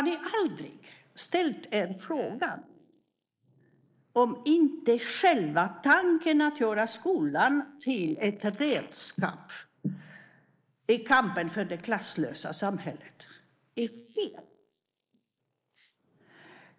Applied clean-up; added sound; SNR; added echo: neural mask model Resemble Enhance denoiser.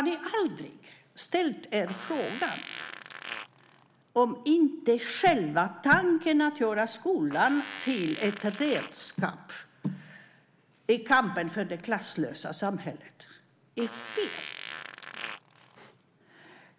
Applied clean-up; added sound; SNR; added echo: none; Fart; 13 dB; none.